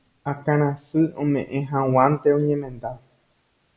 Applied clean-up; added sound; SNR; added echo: none; none; none; none.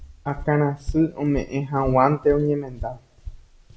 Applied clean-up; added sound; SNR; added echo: none; Walk, footsteps; 13 dB; none.